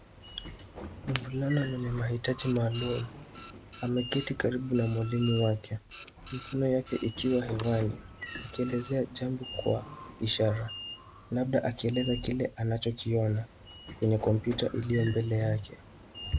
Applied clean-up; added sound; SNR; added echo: none; Printer + Sliding door / Train; 13 dB; none.